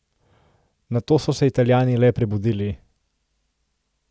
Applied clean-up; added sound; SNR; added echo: none; none; none; none.